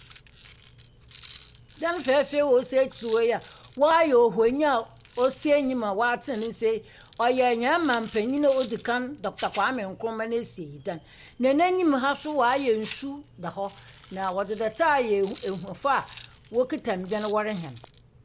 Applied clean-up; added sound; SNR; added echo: none; Rattle; 18 dB; none.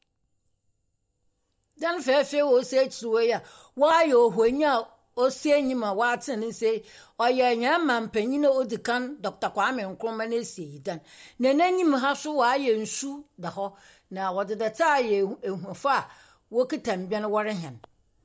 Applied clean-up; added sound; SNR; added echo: none; none; none; none.